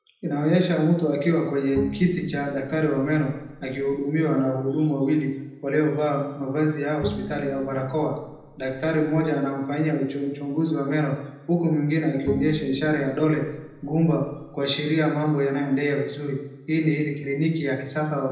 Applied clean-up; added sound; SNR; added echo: none; Bowed string instrument; 12 dB; reverberation time 0.8 s.